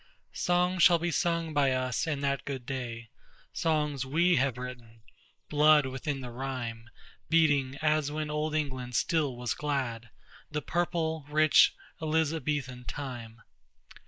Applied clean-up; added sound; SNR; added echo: neural mask model Resemble Enhance denoiser.